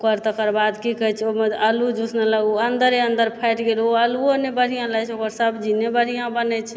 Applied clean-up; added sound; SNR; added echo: none; none; none; none.